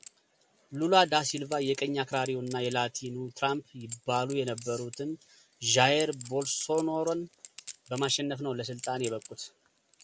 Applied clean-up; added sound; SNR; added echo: none; Chink, clink; 19 dB; none.